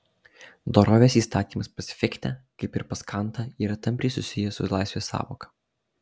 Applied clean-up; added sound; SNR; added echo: none; none; none; none.